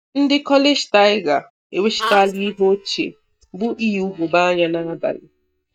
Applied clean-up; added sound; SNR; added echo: neural mask model DeepFilterNet 3.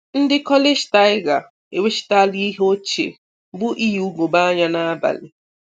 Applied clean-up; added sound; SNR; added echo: none; none; none; none.